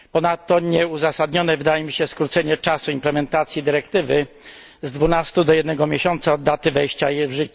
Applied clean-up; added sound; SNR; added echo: none; none; none; none.